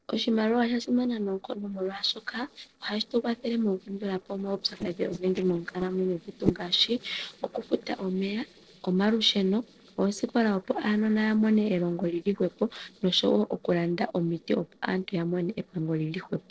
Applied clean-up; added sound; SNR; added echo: neural separator model SepFormer DNS4.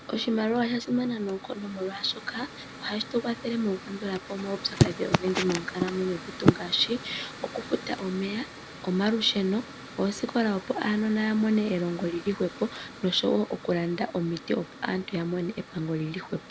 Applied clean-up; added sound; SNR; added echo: none; Mechanical fan; 15 dB; none.